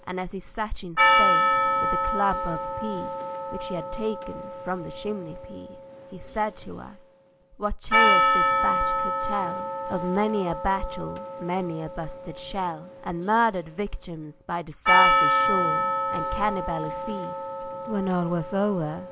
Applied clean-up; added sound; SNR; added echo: none; Percussion; -3 dB; none.